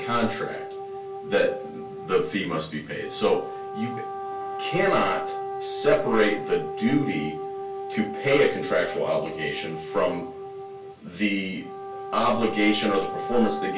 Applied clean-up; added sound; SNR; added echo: none; Wind instrument, woodwind instrument; 8 dB; reverberation time 0.2 s.